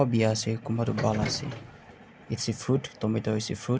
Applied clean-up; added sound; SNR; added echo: none; Subway, metro, underground; 9 dB; none.